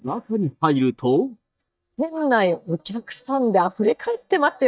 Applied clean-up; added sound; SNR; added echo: neural mask model DeepFilterNet 3.